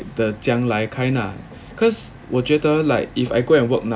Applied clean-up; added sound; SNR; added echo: none; none; none; none.